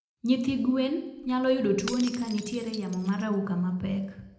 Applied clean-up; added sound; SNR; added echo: none; Shatter / Crushing; 18 dB; reverberation time 0.7 s.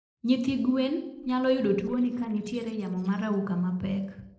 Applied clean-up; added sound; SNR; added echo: neural separator model SepFormer DNS4.